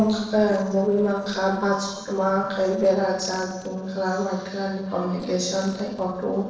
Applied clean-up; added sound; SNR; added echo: neural separator model SepFormer DNS4.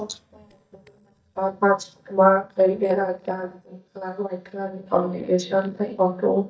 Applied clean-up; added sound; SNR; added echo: neural mask model DeepFilterNet 3.